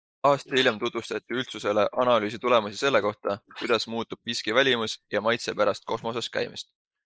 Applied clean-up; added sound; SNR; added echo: neural mask model Resemble Enhance denoiser.